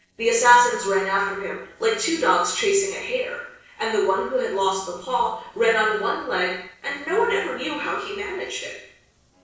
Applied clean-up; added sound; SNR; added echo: neural separator model SepFormer DNS4.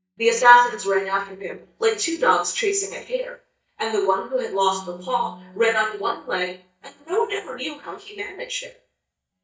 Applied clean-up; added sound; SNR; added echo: neural mask model DeepFilterNet 3.